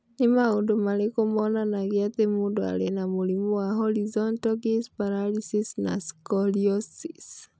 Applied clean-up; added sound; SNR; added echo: none; none; none; none.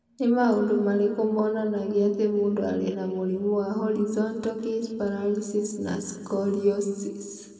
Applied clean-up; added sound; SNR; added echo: none; none; none; reverberation time 1.8 s.